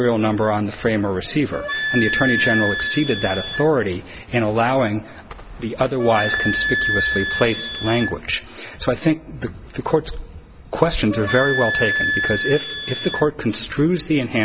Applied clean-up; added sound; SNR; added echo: none; Wind instrument, woodwind instrument; 4 dB; none.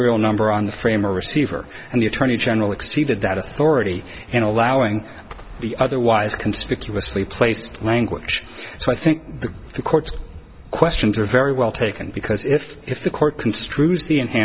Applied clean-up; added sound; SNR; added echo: none; none; none; none.